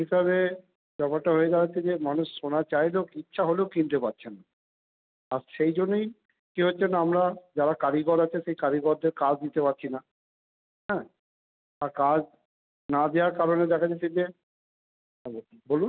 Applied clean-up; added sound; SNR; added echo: none; none; none; none.